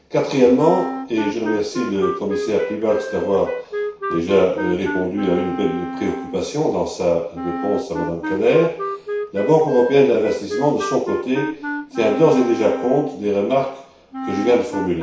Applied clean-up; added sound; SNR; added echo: none; Wind instrument, woodwind instrument; 9 dB; reverberation time 0.6 s.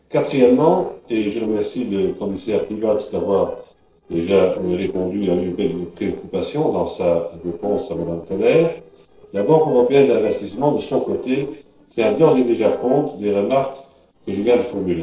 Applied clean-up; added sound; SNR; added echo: neural separator model SepFormer DNS4.